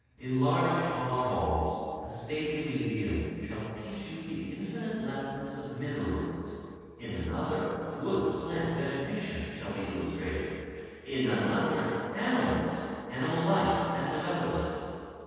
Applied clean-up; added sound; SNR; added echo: neural separator model SepFormer DNS4.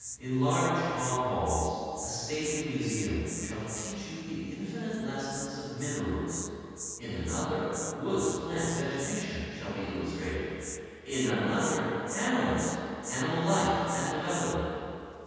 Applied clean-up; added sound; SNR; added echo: none; Insect; 11 dB; reverberation time 2.1 s.